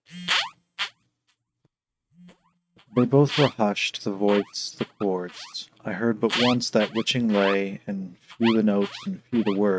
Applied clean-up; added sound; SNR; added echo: neural mask model RNNoise.